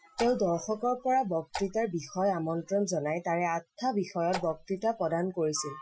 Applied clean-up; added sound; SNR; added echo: classical method Wiener filter.